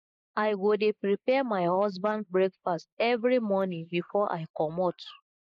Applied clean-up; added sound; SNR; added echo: neural mask model Resemble Enhance denoiser.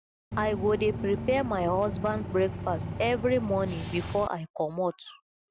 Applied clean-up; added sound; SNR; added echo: none; Bus / Engine; 6 dB; none.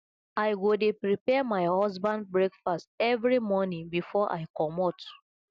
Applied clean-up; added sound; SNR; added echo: none; none; none; none.